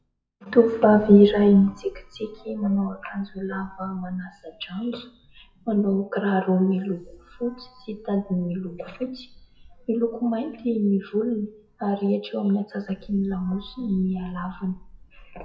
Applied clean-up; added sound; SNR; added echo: classical method WPE with log-MMSE.